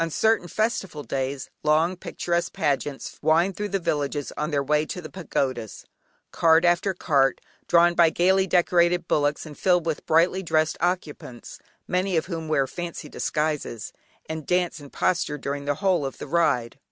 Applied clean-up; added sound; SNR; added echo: none; none; none; none.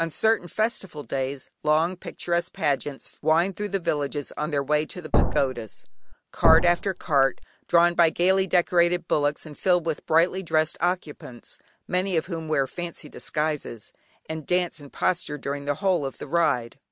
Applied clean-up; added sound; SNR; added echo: none; Thump, thud; -2 dB; none.